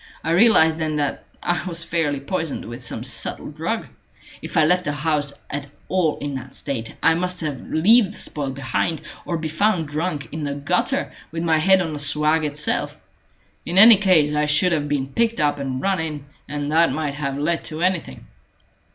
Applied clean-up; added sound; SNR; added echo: none; none; none; none.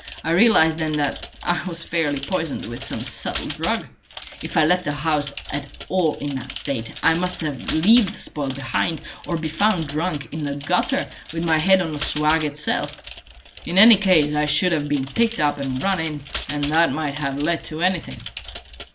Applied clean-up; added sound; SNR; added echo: none; Computer keyboard; 14 dB; none.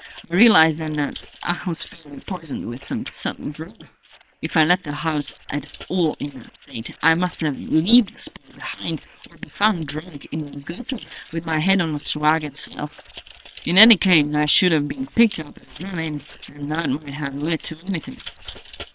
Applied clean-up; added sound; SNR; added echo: neural separator model SepFormer WHAM!.